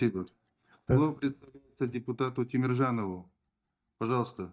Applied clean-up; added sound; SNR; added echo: neural mask model DeepFilterNet 3.